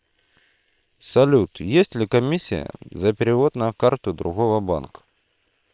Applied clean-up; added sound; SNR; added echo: neural separator model SepFormer WHAM!.